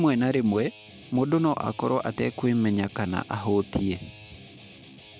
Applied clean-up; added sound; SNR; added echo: none; Guitar; 18 dB; none.